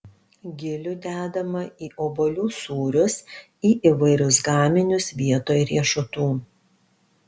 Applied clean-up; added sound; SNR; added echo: none; none; none; none.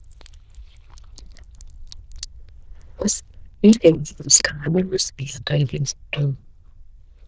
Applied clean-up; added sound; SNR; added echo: neural diffusion model UNIVERSE++.